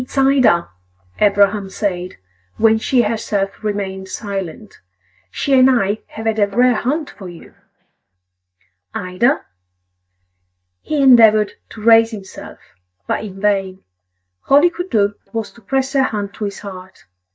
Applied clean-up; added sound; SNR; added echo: neural mask model DeepFilterNet 3.